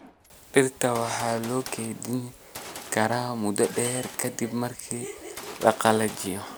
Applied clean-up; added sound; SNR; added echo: none; Gunshot, gunfire; 16 dB; none.